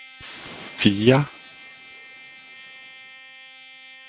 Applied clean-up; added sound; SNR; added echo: none; Trumpet; 18 dB; none.